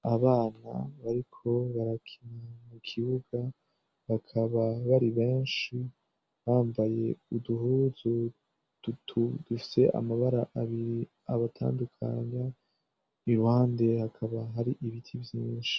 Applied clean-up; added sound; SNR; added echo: none; none; none; none.